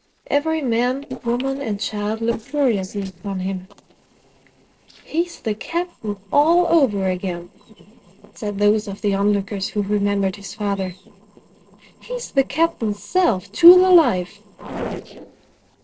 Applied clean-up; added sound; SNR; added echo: neural separator model SepFormer DNS4.